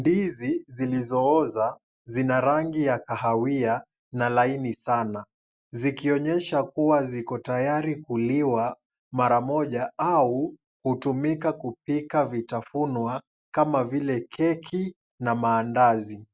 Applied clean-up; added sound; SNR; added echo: none; none; none; none.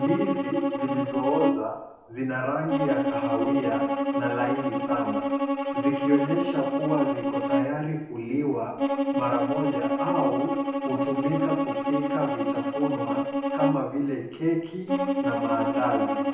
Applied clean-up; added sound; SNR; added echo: none; Bowed string instrument; -2 dB; reverberation time 0.9 s.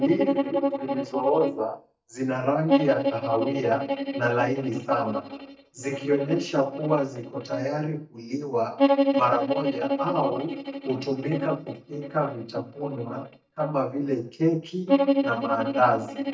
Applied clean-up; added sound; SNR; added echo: neural mask model DeepFilterNet 3.